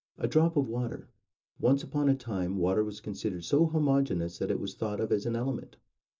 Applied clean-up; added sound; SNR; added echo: none; none; none; reverberation time 0.2 s.